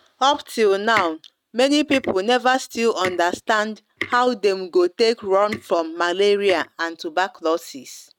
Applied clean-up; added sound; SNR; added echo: neural mask model RNNoise.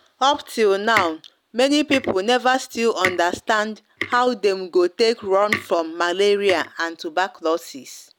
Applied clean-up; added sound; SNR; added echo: none; Tick; 12 dB; none.